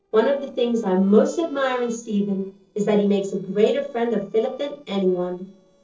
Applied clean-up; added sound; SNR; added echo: neural separator model SepFormer DNS4.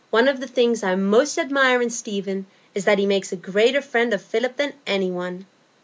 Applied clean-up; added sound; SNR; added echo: none; none; none; none.